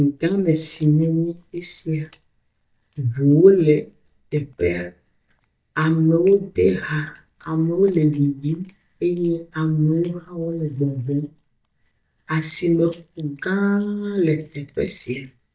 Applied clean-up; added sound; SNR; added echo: neural mask model DeepFilterNet 3.